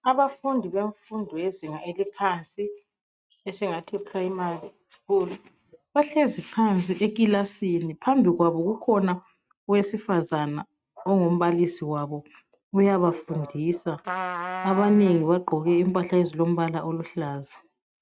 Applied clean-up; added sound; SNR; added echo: neural mask model RNNoise.